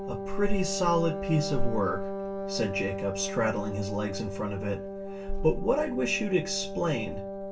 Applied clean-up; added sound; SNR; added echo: none; Wind instrument, woodwind instrument; 7 dB; reverberation time 0.2 s.